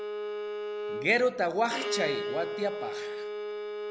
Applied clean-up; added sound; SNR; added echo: none; Bowed string instrument; 3 dB; none.